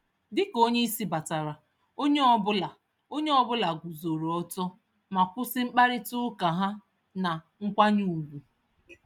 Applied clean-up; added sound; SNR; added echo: none; none; none; none.